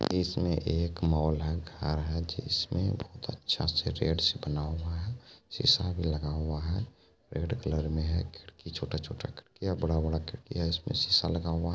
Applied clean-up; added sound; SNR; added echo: none; none; none; none.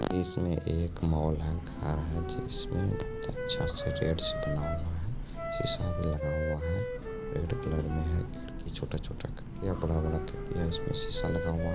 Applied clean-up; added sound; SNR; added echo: none; Train / Breathing + Wind instrument, woodwind instrument; 4 dB; none.